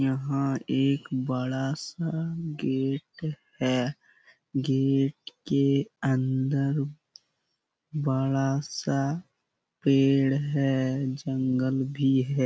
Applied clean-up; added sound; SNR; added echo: none; none; none; none.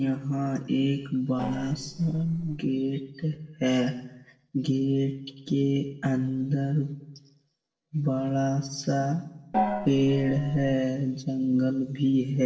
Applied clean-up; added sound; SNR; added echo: neural separator model SepFormer DNS4.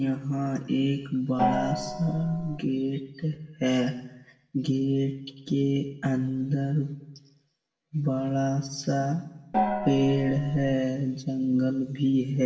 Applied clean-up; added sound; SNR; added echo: none; Gong; 2 dB; reverberation time 0.9 s.